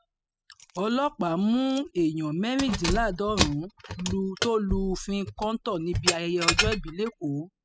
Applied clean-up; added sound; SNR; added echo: classical method spectral subtraction.